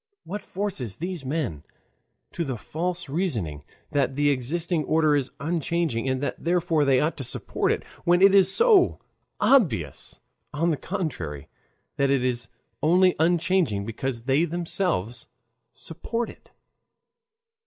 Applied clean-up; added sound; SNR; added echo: none; none; none; none.